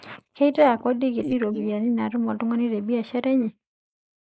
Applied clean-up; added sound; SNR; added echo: neural mask model Resemble Enhance denoiser.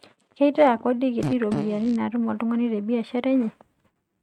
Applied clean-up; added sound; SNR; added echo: neural mask model RNNoise.